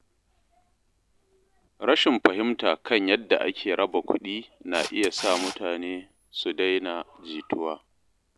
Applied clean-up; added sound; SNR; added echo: none; Camera; 17 dB; none.